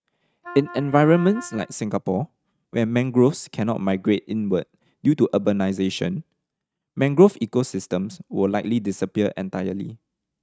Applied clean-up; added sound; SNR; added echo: neural mask model RNNoise.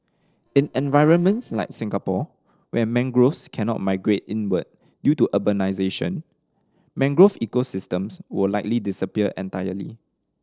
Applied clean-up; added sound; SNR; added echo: neural separator model SepFormer DNS4.